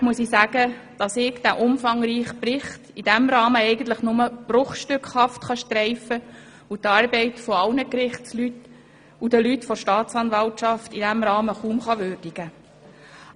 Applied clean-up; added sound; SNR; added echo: none; none; none; none.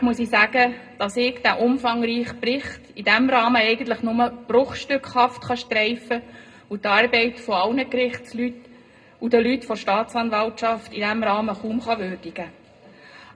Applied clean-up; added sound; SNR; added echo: none; none; none; reverberation time 0.2 s.